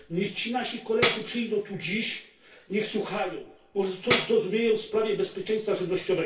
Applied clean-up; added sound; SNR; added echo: none; Tambourine; 4 dB; reverberation time 0.3 s.